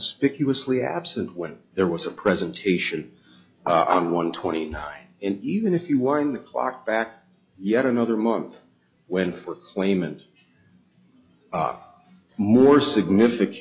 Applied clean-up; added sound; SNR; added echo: classical method log-MMSE.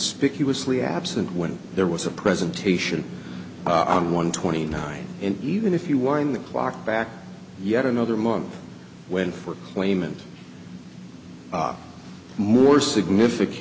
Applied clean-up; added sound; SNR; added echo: none; Gunshot, gunfire; 18 dB; none.